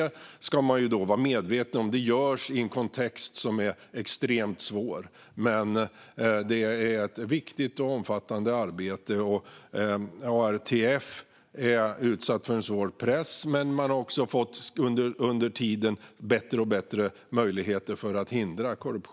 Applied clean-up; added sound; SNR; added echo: none; none; none; none.